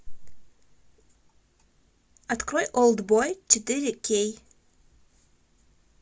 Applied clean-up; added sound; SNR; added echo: none; none; none; none.